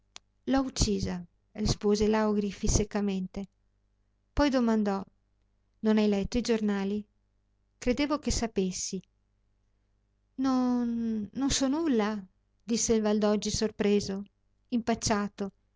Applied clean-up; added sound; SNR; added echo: none; none; none; none.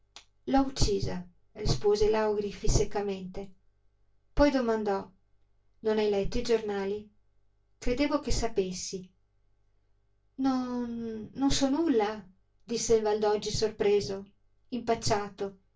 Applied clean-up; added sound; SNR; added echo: none; none; none; reverberation time 0.2 s.